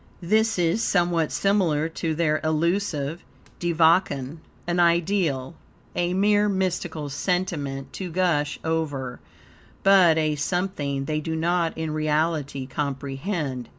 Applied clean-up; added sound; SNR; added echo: none; none; none; none.